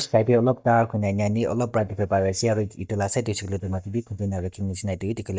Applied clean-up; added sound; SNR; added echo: neural mask model DeepFilterNet 3.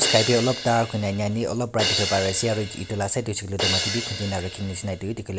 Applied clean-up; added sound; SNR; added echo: none; Crash cymbal; 5 dB; none.